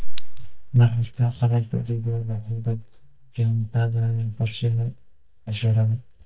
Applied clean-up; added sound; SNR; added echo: neural mask model DeepFilterNet 3.